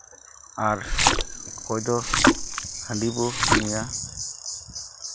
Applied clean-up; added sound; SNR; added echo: none; Splash, splatter; -4 dB; none.